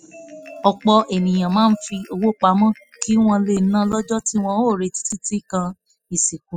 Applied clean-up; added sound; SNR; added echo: classical method spectral subtraction.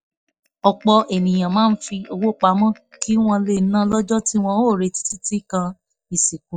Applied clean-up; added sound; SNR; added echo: neural mask model DeepFilterNet 3.